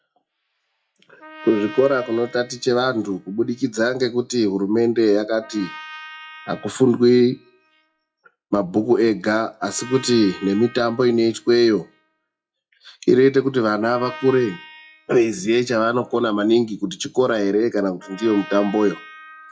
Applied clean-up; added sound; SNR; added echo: classical method WPE with log-MMSE.